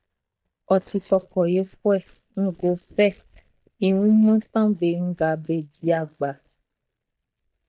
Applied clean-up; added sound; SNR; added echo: neural mask model DeepFilterNet 3.